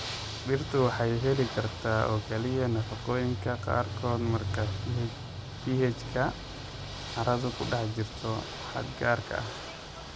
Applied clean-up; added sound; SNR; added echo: none; Ocean / Boat, Water vehicle; 11 dB; none.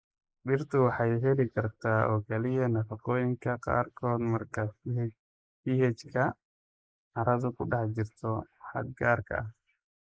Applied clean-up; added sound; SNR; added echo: neural mask model Resemble Enhance denoiser.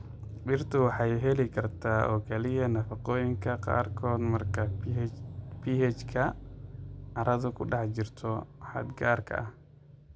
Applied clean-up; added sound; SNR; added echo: none; none; none; none.